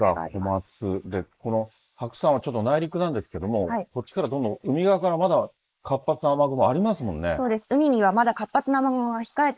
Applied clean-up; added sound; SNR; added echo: neural mask model Resemble Enhance denoiser.